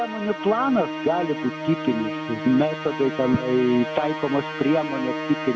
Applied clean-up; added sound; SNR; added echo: none; Musical instrument; 7 dB; none.